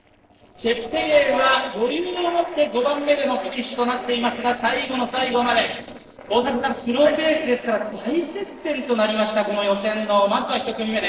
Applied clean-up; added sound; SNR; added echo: neural separator model SepFormer DNS4.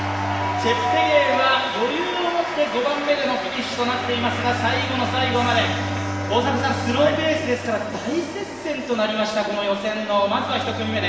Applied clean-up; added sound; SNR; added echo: none; Bowed string instrument; 10 dB; reverberation time 1.2 s.